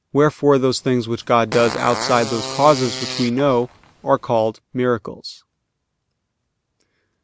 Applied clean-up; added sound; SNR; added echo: none; Fart; 10 dB; none.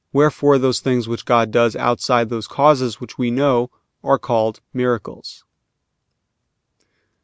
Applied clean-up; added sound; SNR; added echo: none; none; none; none.